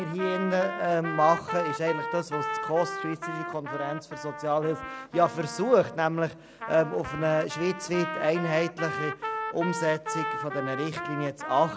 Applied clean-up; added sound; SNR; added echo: none; Trumpet; 7 dB; none.